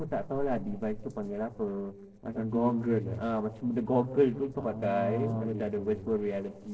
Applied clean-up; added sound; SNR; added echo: neural separator model SepFormer DNS4.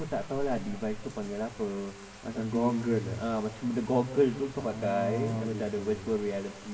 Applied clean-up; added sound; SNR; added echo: none; Bathtub (filling or washing); 14 dB; reverberation time 1.5 s.